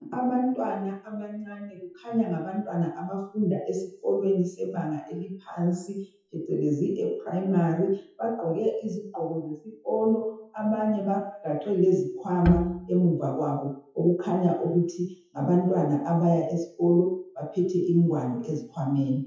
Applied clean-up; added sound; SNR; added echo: classical method WPE with log-MMSE.